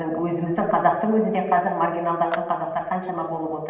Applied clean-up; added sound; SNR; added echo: none; Clapping; 18 dB; reverberation time 1.1 s.